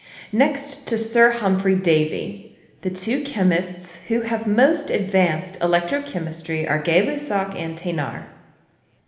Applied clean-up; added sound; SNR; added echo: none; none; none; reverberation time 1.0 s.